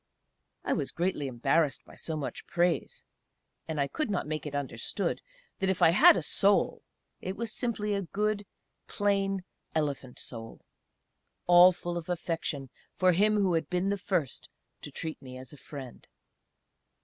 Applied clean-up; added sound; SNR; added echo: none; none; none; none.